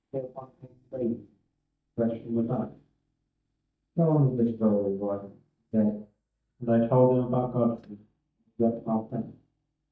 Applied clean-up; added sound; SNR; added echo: neural mask model DeepFilterNet 3.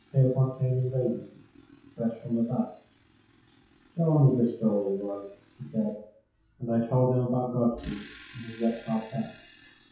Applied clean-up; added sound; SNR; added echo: classical method WPE with log-MMSE.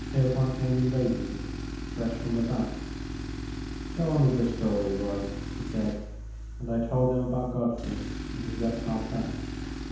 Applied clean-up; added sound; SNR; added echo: none; Tools; 6 dB; reverberation time 0.9 s.